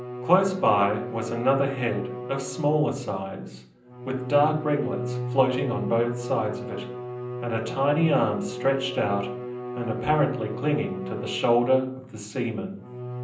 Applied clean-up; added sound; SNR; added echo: none; Bowed string instrument; 8 dB; reverberation time 0.6 s.